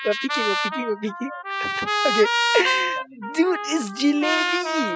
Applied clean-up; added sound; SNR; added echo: classical method spectral subtraction.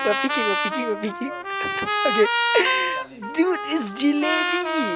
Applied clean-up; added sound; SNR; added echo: none; Trumpet; 0 dB; none.